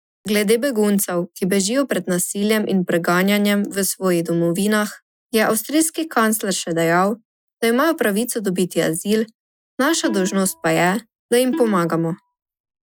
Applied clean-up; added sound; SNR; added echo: classical method Wiener filter.